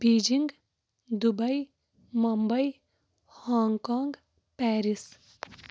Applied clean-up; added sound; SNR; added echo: none; none; none; none.